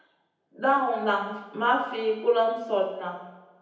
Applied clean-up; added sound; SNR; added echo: none; none; none; reverberation time 0.9 s.